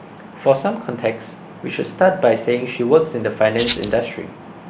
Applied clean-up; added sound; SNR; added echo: none; Rattle (instrument); 8 dB; none.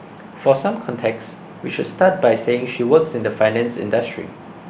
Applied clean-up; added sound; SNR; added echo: none; none; none; none.